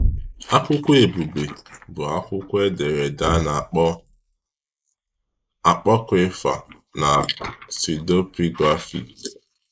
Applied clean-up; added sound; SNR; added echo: neural mask model Resemble Enhance denoiser.